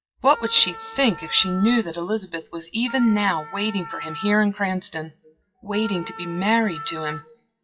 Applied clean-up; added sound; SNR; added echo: classical method WPE with log-MMSE.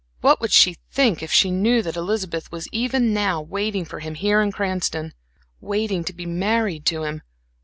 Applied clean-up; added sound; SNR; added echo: none; none; none; none.